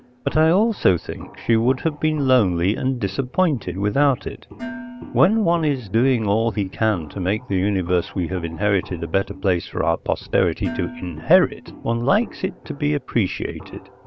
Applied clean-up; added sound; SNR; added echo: none; Dishes, pots, and pans + Walk, footsteps; 18 dB; none.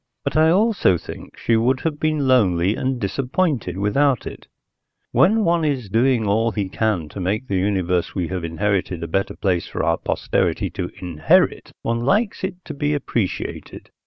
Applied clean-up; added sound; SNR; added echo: none; none; none; none.